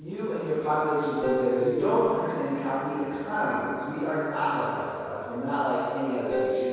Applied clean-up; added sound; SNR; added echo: none; Guitar; 7 dB; reverberation time 2.2 s.